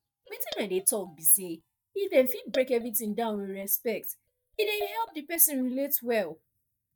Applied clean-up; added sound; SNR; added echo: neural mask model DeepFilterNet 3.